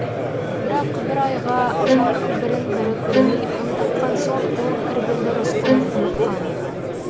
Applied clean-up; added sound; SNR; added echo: none; Crowd + Bowed string instrument; -5 dB; none.